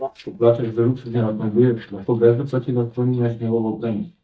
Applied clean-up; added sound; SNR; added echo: neural mask model DeepFilterNet 3.